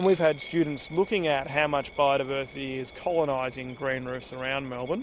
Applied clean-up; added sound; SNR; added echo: none; Coin (dropping); 20 dB; none.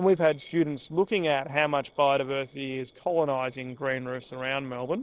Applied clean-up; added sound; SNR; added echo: neural separator model SepFormer DNS4.